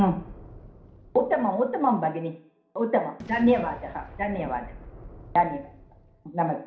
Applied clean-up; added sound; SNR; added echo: none; Boom; 19 dB; reverberation time 0.5 s.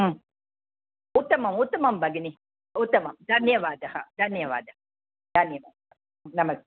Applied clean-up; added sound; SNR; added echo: none; none; none; none.